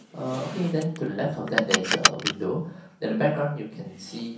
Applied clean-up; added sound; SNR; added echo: none; Car; 2 dB; reverberation time 0.6 s.